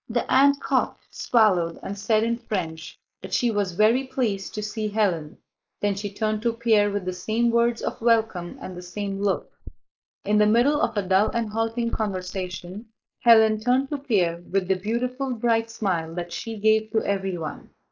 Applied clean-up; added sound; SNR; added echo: neural mask model Resemble Enhance denoiser.